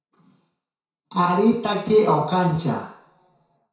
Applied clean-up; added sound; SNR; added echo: none; none; none; reverberation time 0.6 s.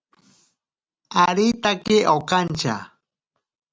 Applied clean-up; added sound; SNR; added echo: none; none; none; none.